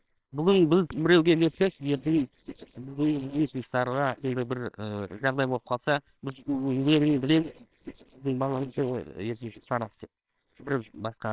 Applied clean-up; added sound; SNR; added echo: neural separator model SepFormer WHAMR!.